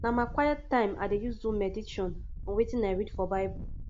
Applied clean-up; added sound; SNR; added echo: none; Wind; 8 dB; none.